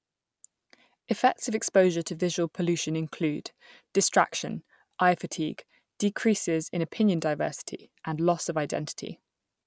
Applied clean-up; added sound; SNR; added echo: none; none; none; none.